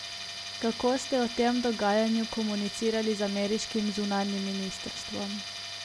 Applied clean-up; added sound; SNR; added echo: none; Tools; 9 dB; none.